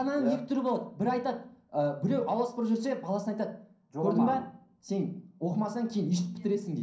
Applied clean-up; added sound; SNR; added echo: none; none; none; reverberation time 0.6 s.